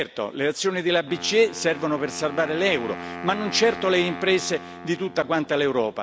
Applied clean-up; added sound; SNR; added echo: none; Wind instrument, woodwind instrument; 14 dB; none.